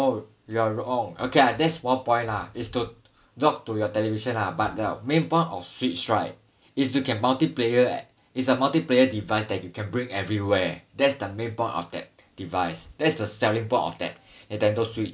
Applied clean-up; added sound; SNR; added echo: none; none; none; none.